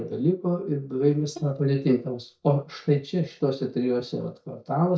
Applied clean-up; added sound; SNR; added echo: neural mask model DeepFilterNet 3.